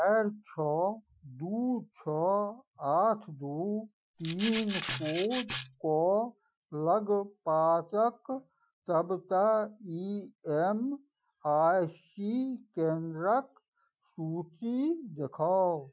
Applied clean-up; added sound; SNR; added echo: classical method Wiener filter.